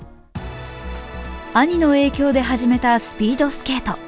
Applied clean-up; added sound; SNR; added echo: none; none; none; none.